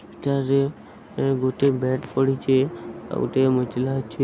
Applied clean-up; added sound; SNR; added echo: none; none; none; none.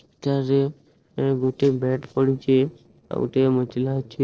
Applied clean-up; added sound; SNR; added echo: neural separator model SepFormer DNS4.